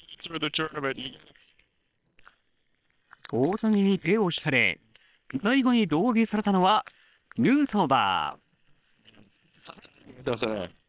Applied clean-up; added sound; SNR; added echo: neural separator model SepFormer WHAM!.